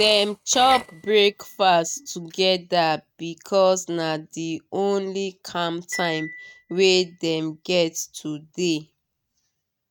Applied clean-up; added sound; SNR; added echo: neural mask model RNNoise.